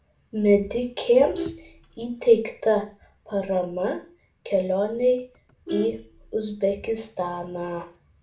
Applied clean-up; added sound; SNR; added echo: none; Vehicle horn, car horn, honking; 16 dB; reverberation time 0.3 s.